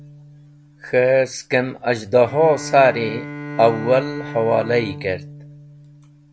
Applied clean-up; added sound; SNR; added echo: none; Bowed string instrument; 14 dB; none.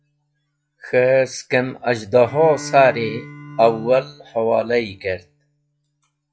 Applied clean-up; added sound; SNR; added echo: classical method log-MMSE.